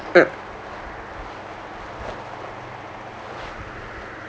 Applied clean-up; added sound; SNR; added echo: none; none; none; none.